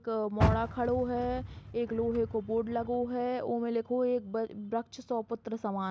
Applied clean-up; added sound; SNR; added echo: none; Car; 6 dB; none.